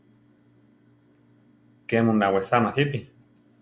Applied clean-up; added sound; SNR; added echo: none; none; none; none.